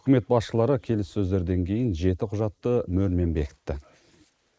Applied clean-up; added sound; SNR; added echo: neural mask model Resemble Enhance denoiser.